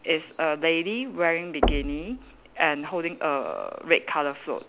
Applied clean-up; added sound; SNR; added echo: none; Knock; 5 dB; none.